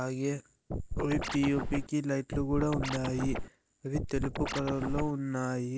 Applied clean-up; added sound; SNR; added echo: none; Scratching (performance technique); 3 dB; none.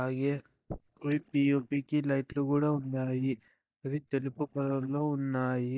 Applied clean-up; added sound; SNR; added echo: neural mask model DeepFilterNet 3.